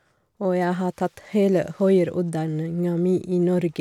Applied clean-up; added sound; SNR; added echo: none; none; none; none.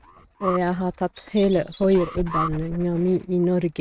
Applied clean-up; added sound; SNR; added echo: neural mask model RNNoise.